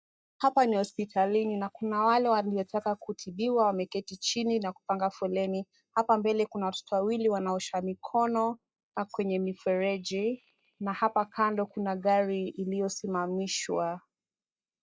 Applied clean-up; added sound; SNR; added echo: neural mask model DeepFilterNet 3.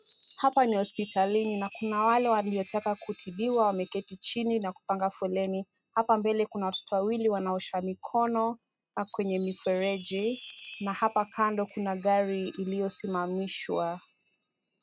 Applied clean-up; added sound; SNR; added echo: neural mask model RNNoise.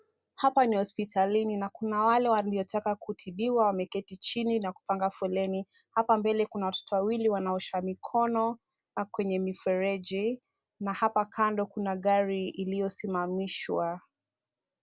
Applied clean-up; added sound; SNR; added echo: none; none; none; none.